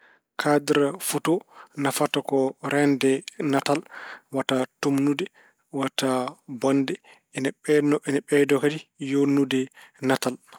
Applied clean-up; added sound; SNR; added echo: none; none; none; none.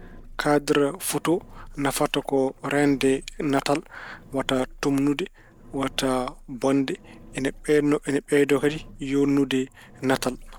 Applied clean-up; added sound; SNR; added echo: none; Engine; 20 dB; none.